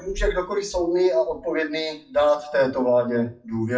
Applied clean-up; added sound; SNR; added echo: classical method WPE with log-MMSE.